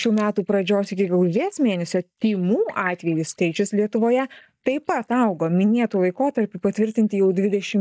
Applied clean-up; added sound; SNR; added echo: neural mask model DeepFilterNet 3.